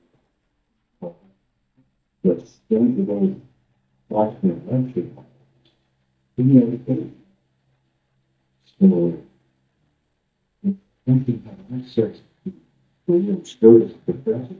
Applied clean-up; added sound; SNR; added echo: neural mask model DeepFilterNet 3.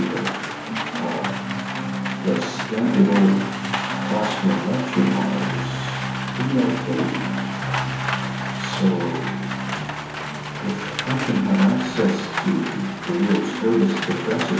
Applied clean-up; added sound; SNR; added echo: none; Rain; 7 dB; reverberation time 1.0 s.